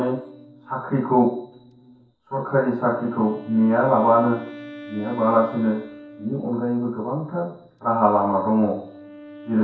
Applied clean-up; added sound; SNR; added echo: none; Wind instrument, woodwind instrument; 19 dB; reverberation time 0.6 s.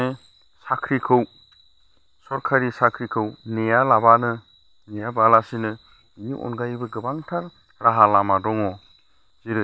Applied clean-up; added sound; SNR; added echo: none; none; none; none.